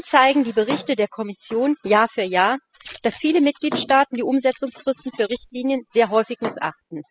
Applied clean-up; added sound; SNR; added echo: classical method spectral subtraction.